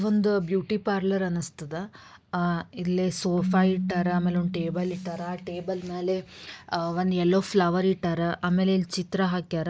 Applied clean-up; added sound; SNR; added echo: neural mask model DeepFilterNet 3.